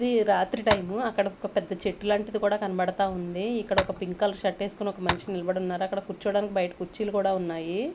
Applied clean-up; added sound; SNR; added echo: none; Tap; 4 dB; none.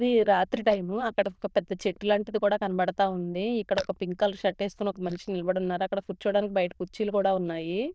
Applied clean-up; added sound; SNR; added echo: neural diffusion model UNIVERSE++.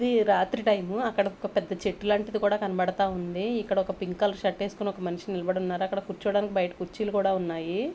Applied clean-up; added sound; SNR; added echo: none; none; none; none.